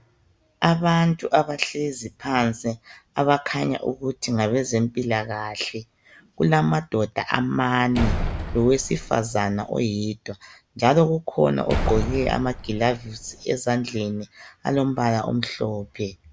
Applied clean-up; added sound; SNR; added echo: none; Slam; 5 dB; none.